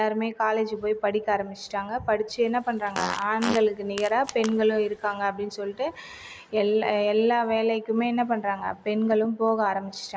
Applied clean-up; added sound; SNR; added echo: none; Fart; 11 dB; none.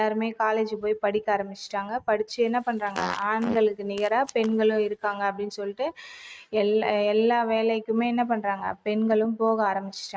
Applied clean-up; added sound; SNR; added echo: neural mask model RNNoise.